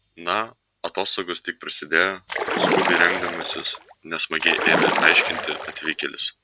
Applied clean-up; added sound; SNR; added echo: none; Splash, splatter; 0 dB; none.